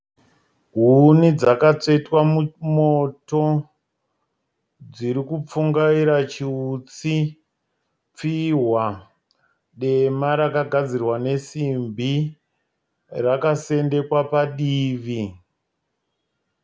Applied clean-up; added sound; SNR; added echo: none; none; none; none.